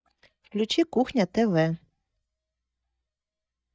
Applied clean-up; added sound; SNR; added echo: neural mask model DeepFilterNet 3.